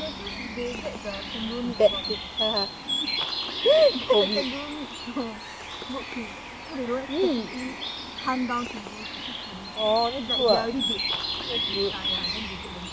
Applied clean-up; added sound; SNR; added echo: none; Bird; 4 dB; none.